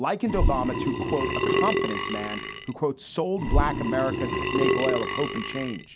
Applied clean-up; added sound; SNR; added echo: none; Burping, eructation; -2 dB; none.